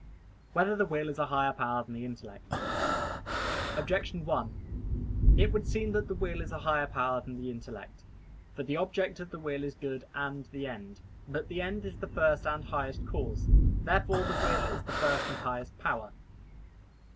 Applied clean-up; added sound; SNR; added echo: none; Thunder / Rain + Breathing; -1 dB; none.